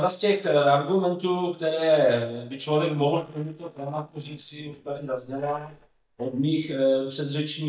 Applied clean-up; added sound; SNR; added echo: neural mask model DeepFilterNet 3.